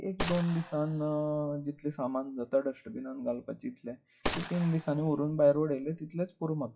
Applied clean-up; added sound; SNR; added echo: classical method WPE with log-MMSE.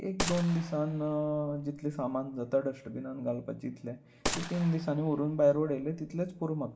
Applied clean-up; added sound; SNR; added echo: none; Gunshot, gunfire; 10 dB; reverberation time 0.3 s.